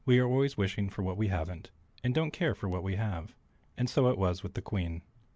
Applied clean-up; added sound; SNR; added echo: none; none; none; none.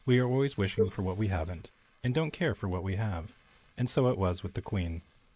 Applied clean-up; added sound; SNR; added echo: neural mask model Resemble Enhance denoiser.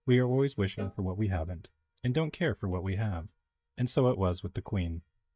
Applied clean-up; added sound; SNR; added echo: neural mask model DeepFilterNet 3.